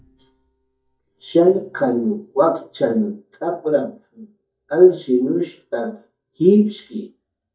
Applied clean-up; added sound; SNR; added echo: neural mask model DeepFilterNet 3.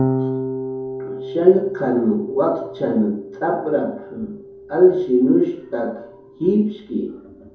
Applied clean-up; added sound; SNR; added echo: none; Electric guitar / Bass guitar; 9 dB; reverberation time 2.7 s.